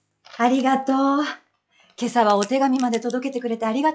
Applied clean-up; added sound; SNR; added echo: classical method log-MMSE.